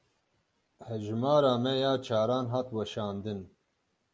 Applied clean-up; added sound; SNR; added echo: none; none; none; none.